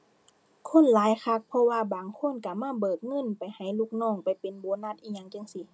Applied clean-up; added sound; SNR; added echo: none; none; none; none.